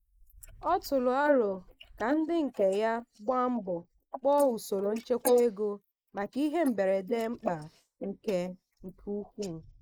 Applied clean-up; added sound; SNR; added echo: neural mask model Resemble Enhance denoiser.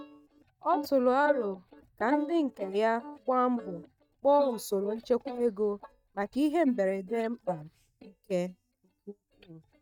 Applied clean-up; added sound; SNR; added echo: neural mask model DeepFilterNet 3.